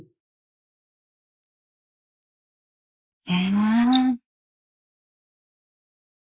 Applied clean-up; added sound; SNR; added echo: neural mask model Resemble Enhance denoiser.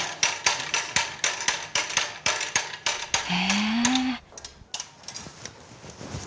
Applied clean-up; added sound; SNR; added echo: none; none; none; none.